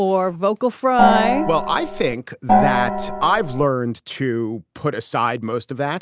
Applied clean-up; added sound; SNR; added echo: none; Gong; -2 dB; none.